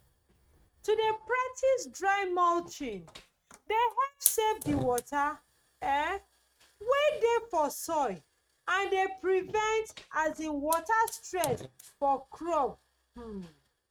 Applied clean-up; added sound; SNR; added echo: neural mask model RNNoise.